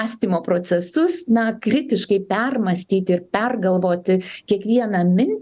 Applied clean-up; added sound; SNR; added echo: none; none; none; none.